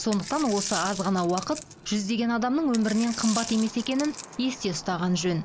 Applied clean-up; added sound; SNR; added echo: none; Coin (dropping); 12 dB; none.